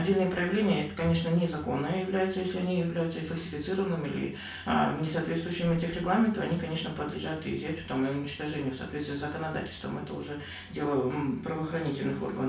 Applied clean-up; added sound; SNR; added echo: none; none; none; reverberation time 0.3 s.